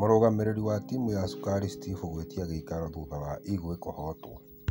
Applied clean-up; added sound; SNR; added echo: none; Piano; 15 dB; none.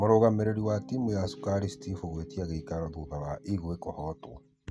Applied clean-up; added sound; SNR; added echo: neural mask model RNNoise.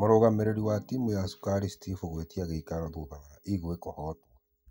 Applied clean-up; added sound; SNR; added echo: neural mask model DeepFilterNet 3.